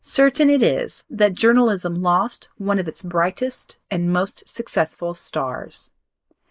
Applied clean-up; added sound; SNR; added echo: neural mask model Resemble Enhance denoiser.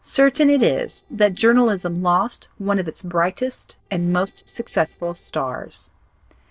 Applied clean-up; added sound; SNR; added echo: neural separator model SepFormer DNS4.